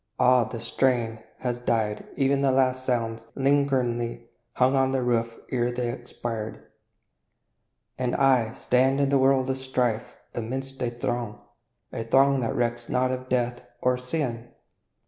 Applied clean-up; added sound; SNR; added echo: none; none; none; none.